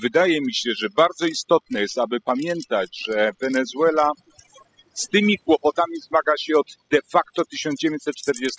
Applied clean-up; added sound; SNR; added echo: classical method spectral subtraction.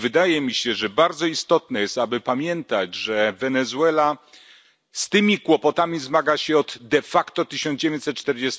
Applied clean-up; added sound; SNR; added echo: none; none; none; none.